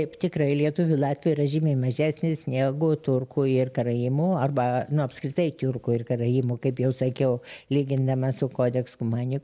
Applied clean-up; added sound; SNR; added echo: none; none; none; none.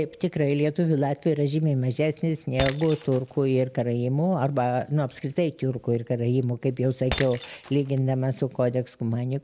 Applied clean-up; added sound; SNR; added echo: none; Shatter; 17 dB; none.